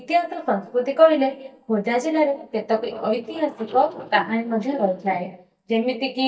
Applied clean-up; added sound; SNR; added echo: neural mask model DeepFilterNet 3.